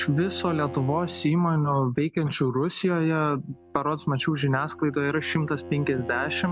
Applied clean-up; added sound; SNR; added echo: none; Bowed string instrument; 15 dB; none.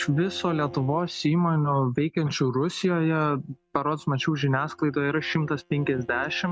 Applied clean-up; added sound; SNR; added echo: neural mask model RNNoise.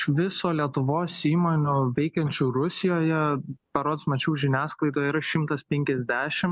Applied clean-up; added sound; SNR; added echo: none; none; none; none.